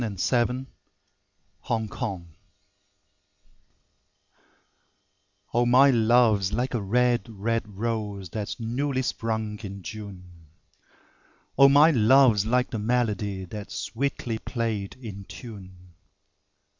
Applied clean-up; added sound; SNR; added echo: none; none; none; none.